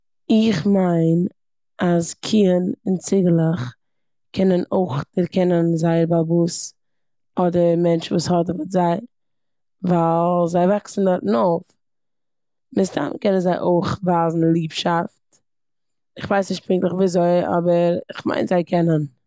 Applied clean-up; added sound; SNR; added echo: none; none; none; none.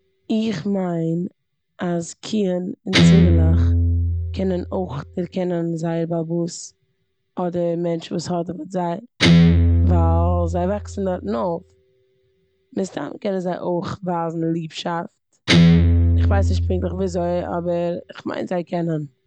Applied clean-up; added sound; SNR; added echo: none; Guitar; -3 dB; none.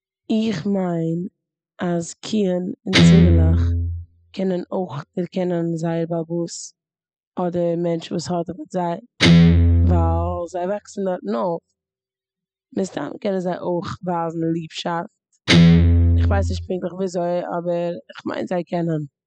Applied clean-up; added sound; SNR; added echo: classical method spectral subtraction.